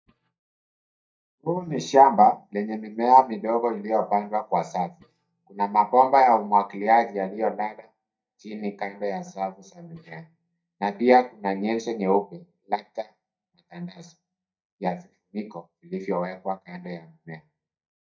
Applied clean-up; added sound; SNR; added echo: neural mask model DeepFilterNet 3.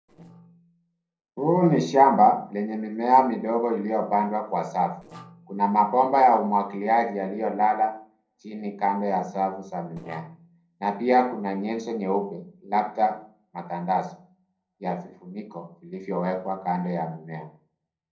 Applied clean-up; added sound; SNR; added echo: neural separator model SepFormer DNS4.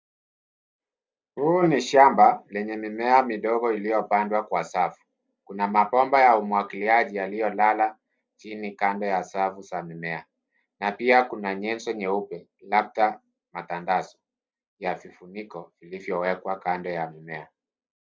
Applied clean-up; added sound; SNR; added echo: none; none; none; none.